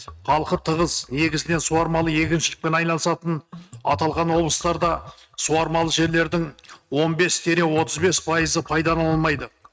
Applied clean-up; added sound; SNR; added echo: neural mask model RNNoise.